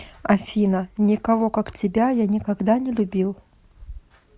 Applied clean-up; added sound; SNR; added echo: none; none; none; none.